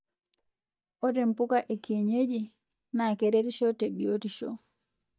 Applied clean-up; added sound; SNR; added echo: neural mask model DeepFilterNet 3.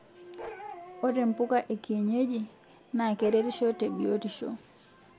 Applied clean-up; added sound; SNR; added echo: none; Bark; 16 dB; none.